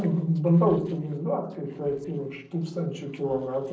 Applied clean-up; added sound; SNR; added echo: neural separator model SepFormer DNS4.